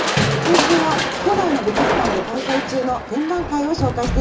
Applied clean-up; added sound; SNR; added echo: none; Crushing; -1 dB; reverberation time 0.2 s.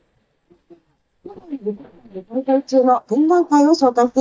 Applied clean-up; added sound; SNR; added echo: neural mask model DeepFilterNet 3.